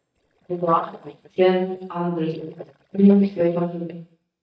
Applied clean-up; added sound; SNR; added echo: neural mask model DeepFilterNet 3.